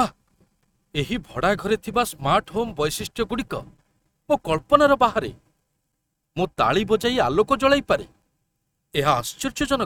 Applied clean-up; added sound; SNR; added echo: neural mask model RNNoise.